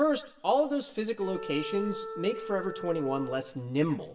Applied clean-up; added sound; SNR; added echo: none; Wind instrument, woodwind instrument; 11 dB; reverberation time 0.7 s.